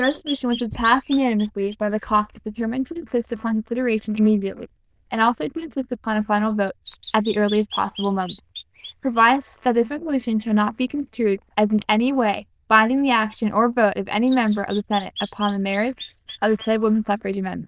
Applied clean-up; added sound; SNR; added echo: neural diffusion model UNIVERSE++.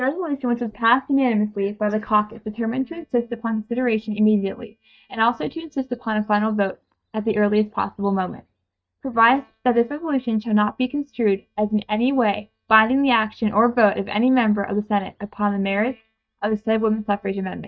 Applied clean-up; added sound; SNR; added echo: neural mask model DeepFilterNet 3.